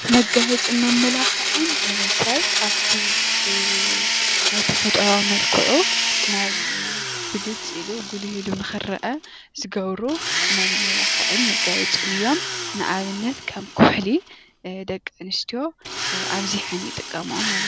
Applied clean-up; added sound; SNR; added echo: none; Domestic sounds, home sounds; -2 dB; none.